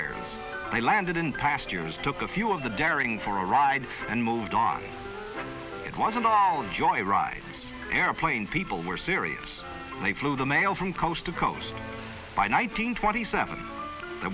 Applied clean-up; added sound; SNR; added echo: none; none; none; none.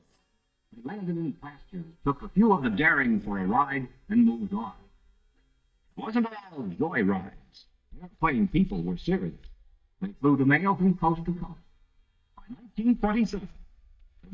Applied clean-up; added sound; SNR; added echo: neural mask model DeepFilterNet 3.